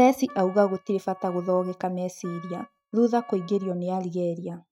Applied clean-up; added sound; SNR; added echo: neural mask model RNNoise.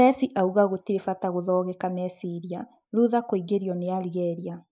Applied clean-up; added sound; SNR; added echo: neural mask model Resemble Enhance denoiser.